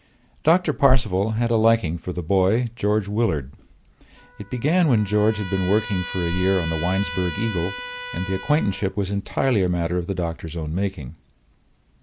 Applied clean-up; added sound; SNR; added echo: none; Trumpet; 16 dB; none.